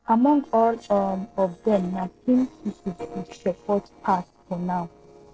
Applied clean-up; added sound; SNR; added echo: neural separator model SepFormer DNS4.